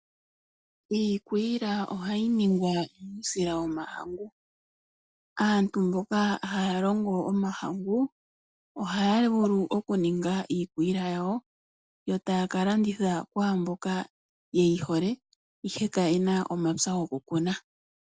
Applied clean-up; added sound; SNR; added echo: none; none; none; none.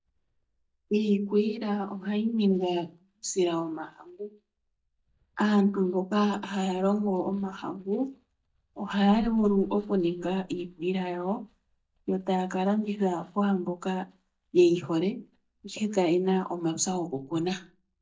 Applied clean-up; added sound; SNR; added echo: neural mask model DeepFilterNet 3.